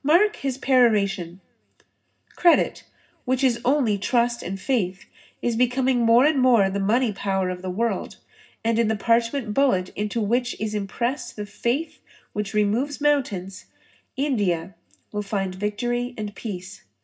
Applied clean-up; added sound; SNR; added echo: none; none; none; reverberation time 0.4 s.